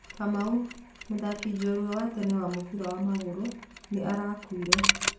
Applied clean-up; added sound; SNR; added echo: none; Mechanisms; 3 dB; reverberation time 0.3 s.